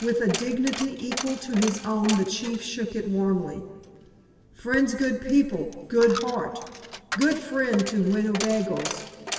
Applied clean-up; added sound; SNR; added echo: none; Coin (dropping); 12 dB; reverberation time 2.2 s.